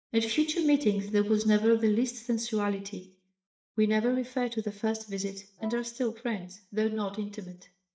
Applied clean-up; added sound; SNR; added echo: neural mask model DeepFilterNet 3.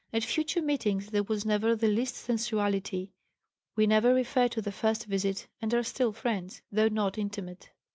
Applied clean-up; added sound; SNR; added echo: none; none; none; none.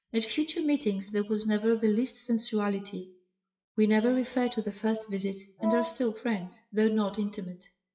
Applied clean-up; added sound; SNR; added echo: classical method WPE with log-MMSE.